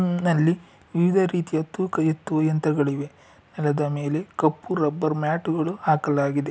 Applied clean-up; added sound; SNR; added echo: none; none; none; none.